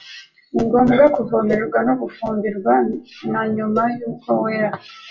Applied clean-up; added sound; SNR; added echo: classical method WPE with log-MMSE.